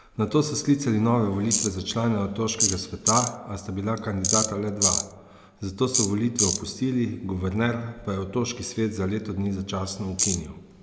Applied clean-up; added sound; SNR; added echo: none; Tools; 5 dB; none.